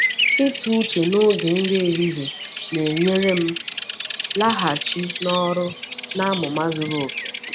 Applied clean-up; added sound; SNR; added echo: none; Bird vocalization, bird call, bird song; 4 dB; none.